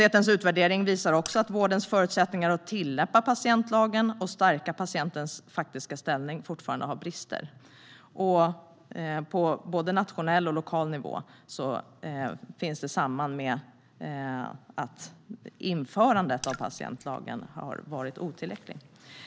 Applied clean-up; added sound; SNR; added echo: none; Raindrop / Splash, splatter; 17 dB; none.